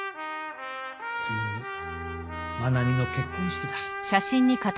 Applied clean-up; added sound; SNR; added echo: none; Bowed string instrument; 13 dB; none.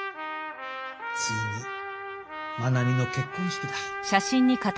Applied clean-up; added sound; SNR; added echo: none; none; none; none.